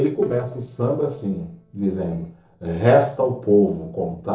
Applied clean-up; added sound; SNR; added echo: neural separator model SepFormer DNS4.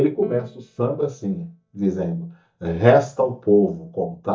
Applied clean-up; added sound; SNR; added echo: neural mask model DeepFilterNet 3.